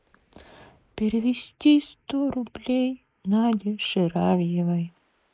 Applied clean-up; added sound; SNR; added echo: neural mask model Resemble Enhance denoiser.